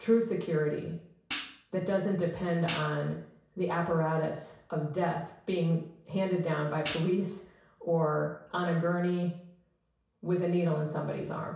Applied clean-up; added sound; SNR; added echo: none; Hi-hat; 7 dB; reverberation time 0.6 s.